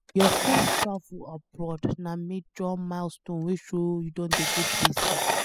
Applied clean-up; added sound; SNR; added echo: classical method spectral subtraction.